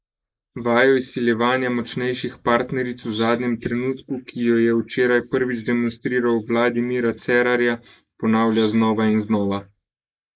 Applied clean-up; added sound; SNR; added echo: neural mask model Resemble Enhance denoiser.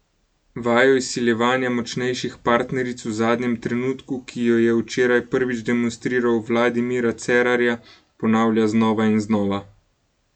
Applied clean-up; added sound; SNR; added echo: none; none; none; none.